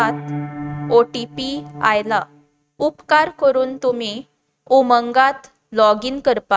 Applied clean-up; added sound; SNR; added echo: neural mask model RNNoise.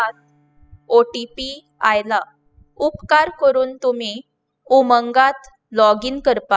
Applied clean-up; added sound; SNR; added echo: classical method spectral subtraction.